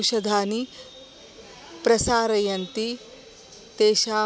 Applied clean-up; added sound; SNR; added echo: none; none; none; none.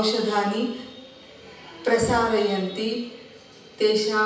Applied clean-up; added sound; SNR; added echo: none; none; none; reverberation time 0.9 s.